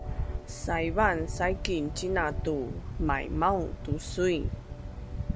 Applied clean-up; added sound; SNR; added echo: none; Organ; 16 dB; none.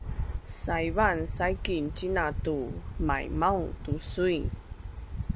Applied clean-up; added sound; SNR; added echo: none; none; none; none.